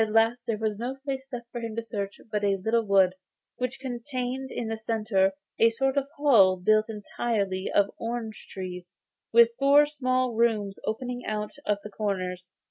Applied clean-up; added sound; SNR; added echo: none; none; none; none.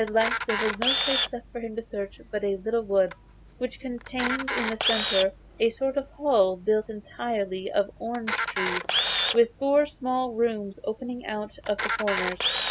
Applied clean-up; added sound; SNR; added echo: none; Camera; 4 dB; none.